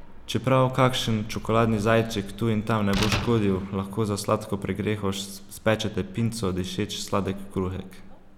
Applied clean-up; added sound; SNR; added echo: none; Slam; 12 dB; none.